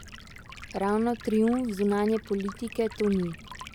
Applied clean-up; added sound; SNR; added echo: none; Stream; 16 dB; none.